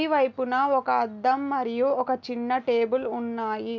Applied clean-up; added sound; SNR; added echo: none; none; none; none.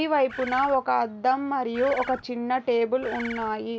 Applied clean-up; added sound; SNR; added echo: none; Bird; 12 dB; none.